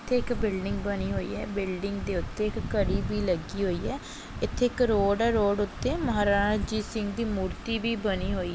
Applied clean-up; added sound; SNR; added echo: none; none; none; none.